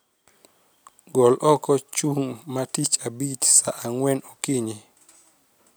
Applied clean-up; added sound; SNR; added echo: none; none; none; none.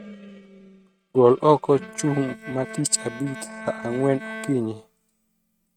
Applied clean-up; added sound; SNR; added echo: neural mask model RNNoise.